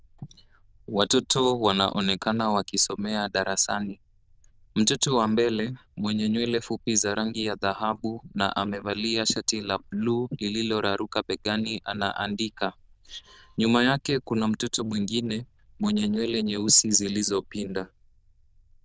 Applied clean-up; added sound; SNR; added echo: neural diffusion model UNIVERSE++.